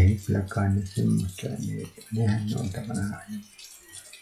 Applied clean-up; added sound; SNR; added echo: classical method log-MMSE.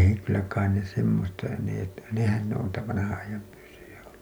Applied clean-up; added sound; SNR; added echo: none; none; none; none.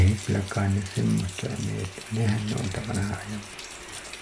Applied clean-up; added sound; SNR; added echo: none; Rain; 13 dB; none.